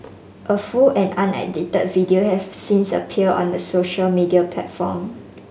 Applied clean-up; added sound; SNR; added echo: none; none; none; none.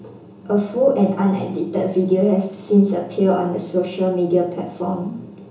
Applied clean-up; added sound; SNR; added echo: none; none; none; reverberation time 0.8 s.